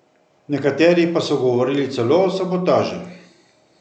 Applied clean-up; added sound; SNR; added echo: none; none; none; none.